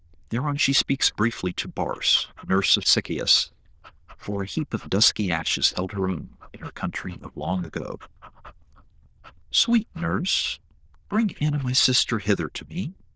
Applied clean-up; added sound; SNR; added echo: neural diffusion model UNIVERSE++.